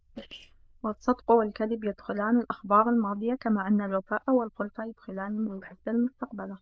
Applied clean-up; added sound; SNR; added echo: neural diffusion model UNIVERSE++.